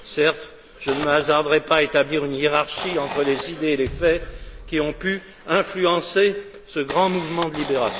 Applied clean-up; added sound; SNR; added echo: none; Bass drum + Camera; 14 dB; none.